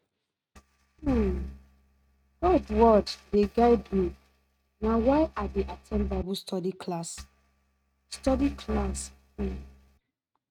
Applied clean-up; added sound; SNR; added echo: neural mask model RNNoise.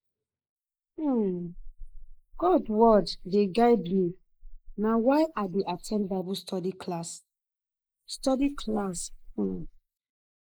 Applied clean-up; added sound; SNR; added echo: neural mask model Resemble Enhance denoiser.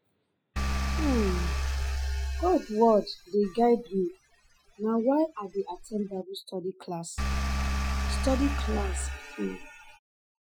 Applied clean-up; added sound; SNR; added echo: classical method Wiener filter.